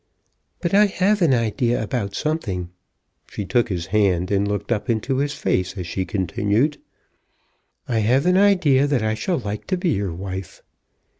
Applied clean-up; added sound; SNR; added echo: none; none; none; none.